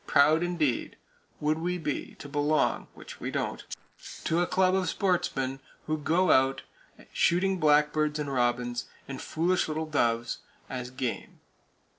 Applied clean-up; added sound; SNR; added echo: neural separator model SepFormer DNS4.